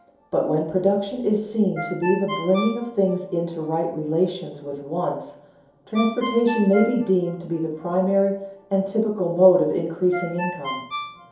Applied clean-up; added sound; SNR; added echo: none; Ringtone; 14 dB; reverberation time 2.8 s.